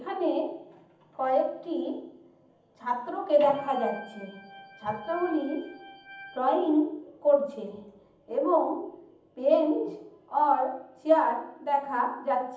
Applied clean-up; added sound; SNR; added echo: none; Organ; 19 dB; reverberation time 0.8 s.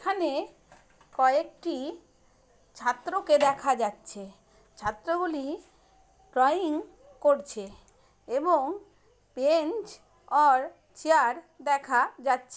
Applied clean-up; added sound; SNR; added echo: none; none; none; none.